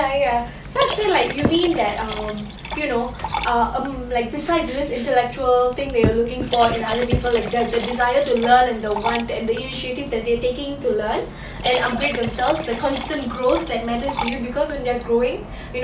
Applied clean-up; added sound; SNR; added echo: none; Liquid; 11 dB; none.